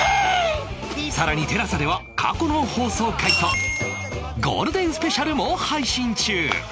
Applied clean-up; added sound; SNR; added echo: none; Coin (dropping) / Glass; 4 dB; none.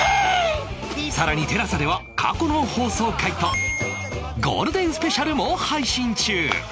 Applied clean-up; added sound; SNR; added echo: none; none; none; none.